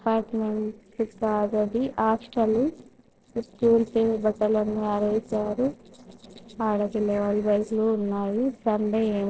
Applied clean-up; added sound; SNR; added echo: neural separator model SepFormer DNS4.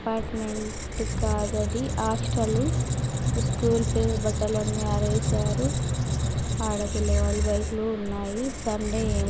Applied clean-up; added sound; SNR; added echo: none; Squeak; -2 dB; none.